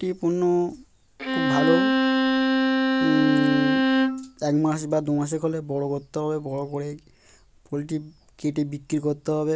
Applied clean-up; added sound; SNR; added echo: none; Bowed string instrument; -4 dB; none.